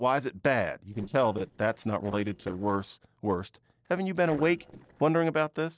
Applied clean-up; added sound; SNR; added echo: neural separator model SepFormer DNS4.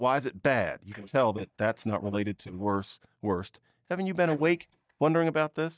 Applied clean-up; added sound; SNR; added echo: neural mask model DeepFilterNet 3.